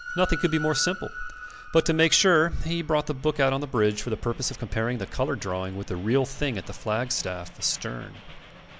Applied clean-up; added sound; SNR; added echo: none; Train; 15 dB; none.